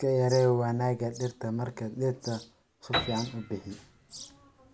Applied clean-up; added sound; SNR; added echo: none; Piano; 12 dB; none.